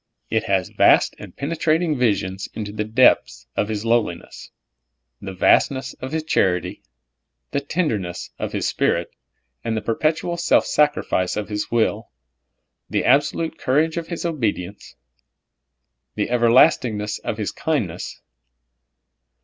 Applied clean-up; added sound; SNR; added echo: none; none; none; none.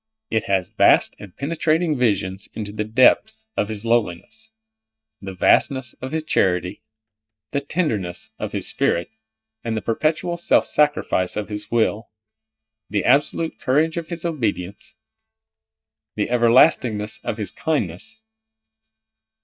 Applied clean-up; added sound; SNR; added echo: neural mask model DeepFilterNet 3.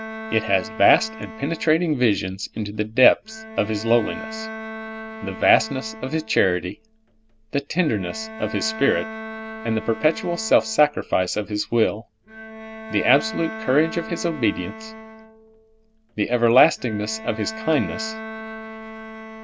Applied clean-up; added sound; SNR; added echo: none; Bowed string instrument; 13 dB; none.